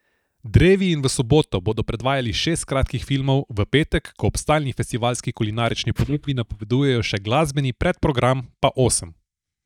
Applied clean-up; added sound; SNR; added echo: neural mask model DeepFilterNet 3.